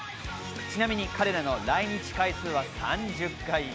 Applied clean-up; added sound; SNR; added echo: none; none; none; none.